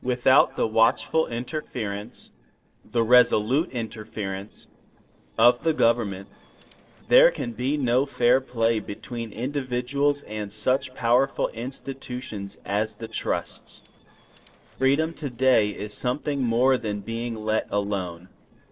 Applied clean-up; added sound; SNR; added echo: neural separator model SepFormer DNS4.